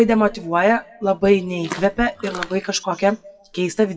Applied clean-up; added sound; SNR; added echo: classical method WPE with log-MMSE.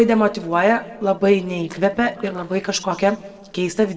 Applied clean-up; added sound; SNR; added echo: neural separator model SepFormer DNS4.